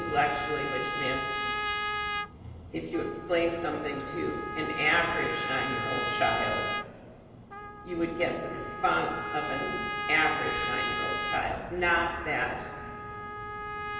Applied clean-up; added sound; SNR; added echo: none; Trumpet; 3 dB; reverberation time 2.4 s.